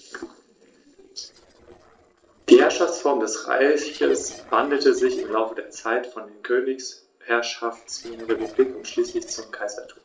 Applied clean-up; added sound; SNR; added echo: neural separator model SepFormer DNS4.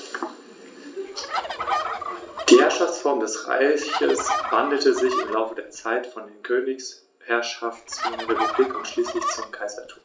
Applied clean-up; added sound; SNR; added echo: none; Fowl; 5 dB; reverberation time 0.3 s.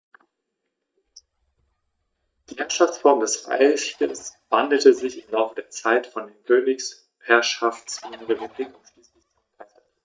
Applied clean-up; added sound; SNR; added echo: neural mask model DeepFilterNet 3.